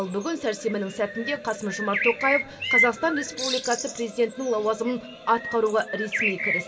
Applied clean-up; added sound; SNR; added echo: none; Bird; 3 dB; reverberation time 2.8 s.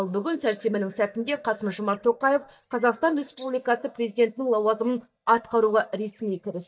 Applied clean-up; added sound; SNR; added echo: neural mask model DeepFilterNet 3.